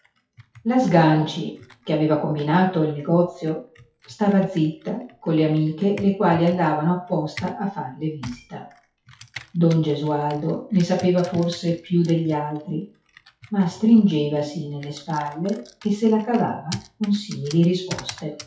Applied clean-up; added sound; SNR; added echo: classical method WPE with log-MMSE.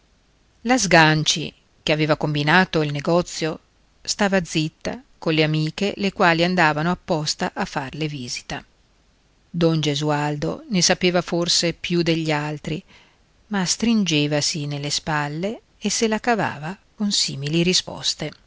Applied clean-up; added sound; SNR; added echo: none; none; none; none.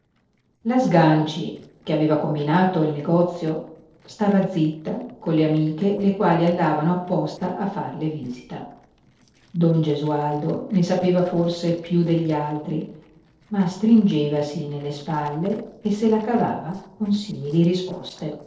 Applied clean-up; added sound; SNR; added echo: neural separator model SepFormer DNS4.